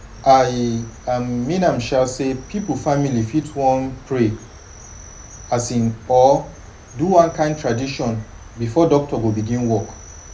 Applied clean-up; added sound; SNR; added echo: none; Cricket; 19 dB; reverberation time 0.3 s.